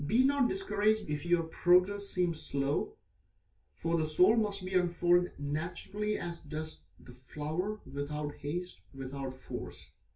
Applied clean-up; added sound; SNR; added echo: none; none; none; reverberation time 0.2 s.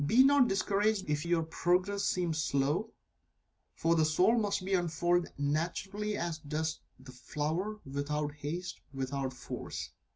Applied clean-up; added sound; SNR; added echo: none; none; none; none.